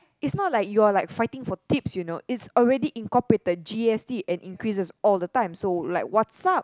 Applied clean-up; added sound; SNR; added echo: none; none; none; none.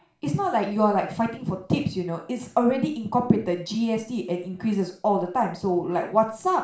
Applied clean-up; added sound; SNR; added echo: none; none; none; reverberation time 0.4 s.